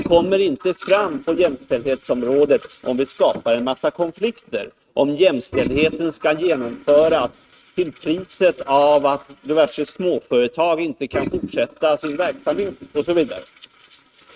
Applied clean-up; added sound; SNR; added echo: neural mask model RNNoise.